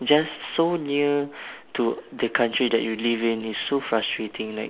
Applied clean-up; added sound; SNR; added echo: none; none; none; none.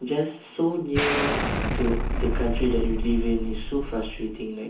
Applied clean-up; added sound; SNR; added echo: none; Explosion; -1 dB; reverberation time 0.6 s.